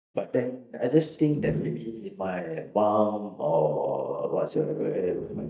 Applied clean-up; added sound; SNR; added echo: neural mask model DeepFilterNet 3.